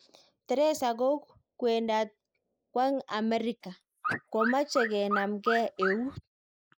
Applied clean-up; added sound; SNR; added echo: neural mask model Resemble Enhance denoiser.